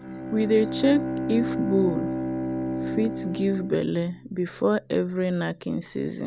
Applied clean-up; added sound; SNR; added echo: none; Bowed string instrument; 5 dB; none.